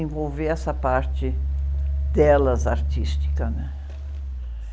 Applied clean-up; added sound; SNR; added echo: none; Engine; -1 dB; none.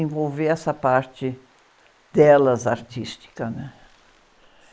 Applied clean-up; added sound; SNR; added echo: neural mask model Resemble Enhance denoiser.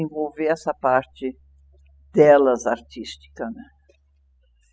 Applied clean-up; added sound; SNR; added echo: classical method spectral subtraction.